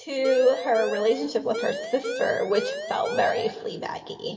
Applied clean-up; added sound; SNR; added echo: none; Siren; 7 dB; reverberation time 1.2 s.